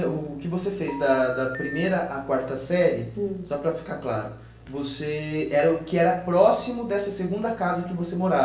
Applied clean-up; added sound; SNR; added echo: none; Telephone; 12 dB; reverberation time 0.7 s.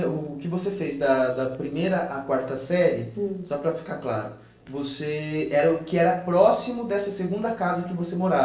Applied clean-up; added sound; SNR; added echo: neural separator model SepFormer DNS4.